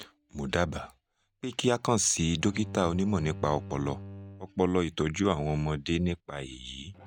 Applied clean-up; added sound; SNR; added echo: none; Bowed string instrument; 17 dB; none.